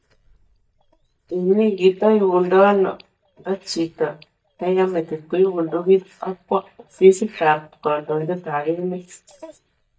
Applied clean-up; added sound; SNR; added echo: neural mask model DeepFilterNet 3.